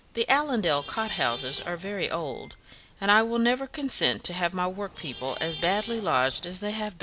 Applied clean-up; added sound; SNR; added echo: none; Traffic noise, roadway noise / Vehicle horn, car horn, honking; 13 dB; none.